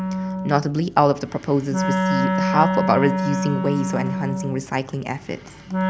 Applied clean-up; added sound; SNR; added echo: none; Wind instrument, woodwind instrument; 1 dB; none.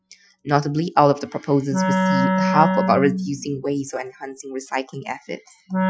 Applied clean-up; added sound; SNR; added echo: classical method Wiener filter.